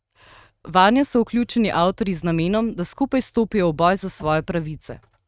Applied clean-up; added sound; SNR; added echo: neural mask model RNNoise.